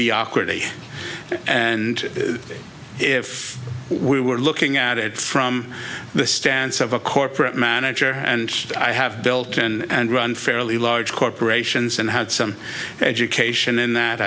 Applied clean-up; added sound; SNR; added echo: none; none; none; none.